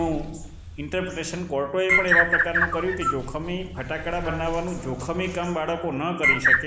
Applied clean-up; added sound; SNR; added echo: none; Bird; -1 dB; none.